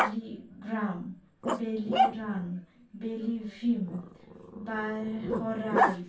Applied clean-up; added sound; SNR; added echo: none; Growling; -1 dB; reverberation time 0.3 s.